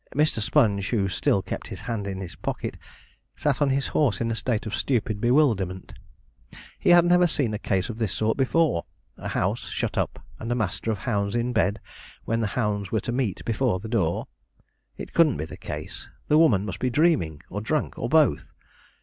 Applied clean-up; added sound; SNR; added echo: none; none; none; none.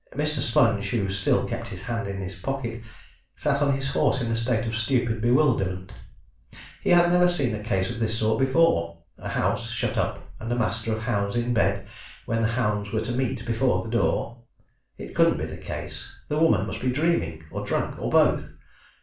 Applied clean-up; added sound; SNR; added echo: none; none; none; reverberation time 0.3 s.